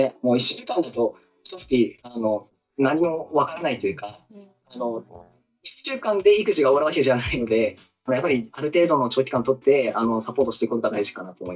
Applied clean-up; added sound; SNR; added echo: neural mask model DeepFilterNet 3.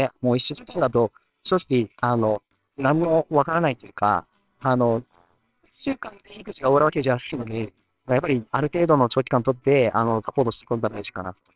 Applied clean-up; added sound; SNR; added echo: neural separator model SepFormer WHAMR!.